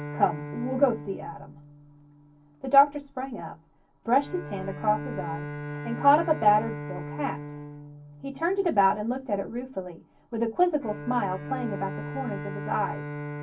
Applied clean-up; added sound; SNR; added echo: none; Bowed string instrument; 10 dB; reverberation time 0.4 s.